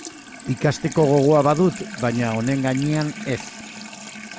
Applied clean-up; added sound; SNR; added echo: none; Sink (filling or washing) / Water tap, faucet; 14 dB; none.